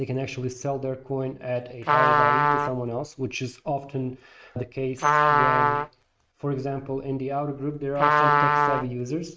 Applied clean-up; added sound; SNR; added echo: neural mask model RNNoise.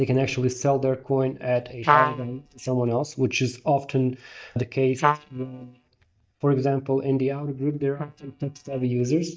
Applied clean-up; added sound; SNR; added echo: neural mask model DeepFilterNet 3.